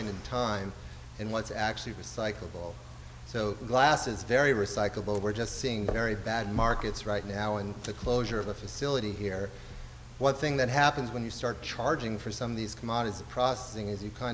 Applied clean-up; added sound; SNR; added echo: none; none; none; none.